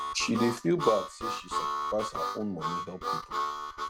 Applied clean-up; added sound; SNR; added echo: none; Harmonica; 2 dB; none.